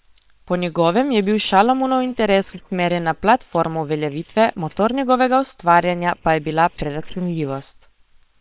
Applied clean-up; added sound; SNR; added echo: neural separator model SepFormer WHAM!.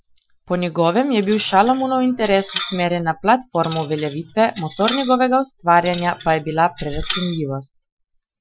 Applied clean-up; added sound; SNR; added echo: classical method Wiener filter.